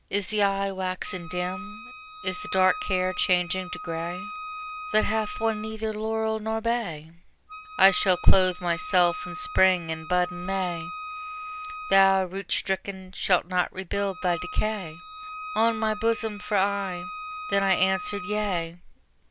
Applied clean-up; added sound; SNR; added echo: none; Wind instrument, woodwind instrument; 13 dB; none.